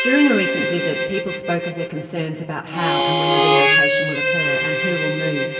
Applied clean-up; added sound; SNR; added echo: none; Harmonica; -4 dB; reverberation time 2.2 s.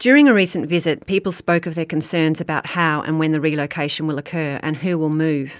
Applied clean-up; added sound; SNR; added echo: none; none; none; none.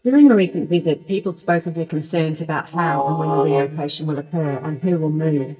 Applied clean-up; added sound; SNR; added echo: neural mask model DeepFilterNet 3.